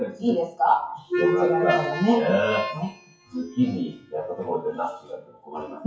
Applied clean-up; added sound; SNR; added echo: classical method WPE with log-MMSE.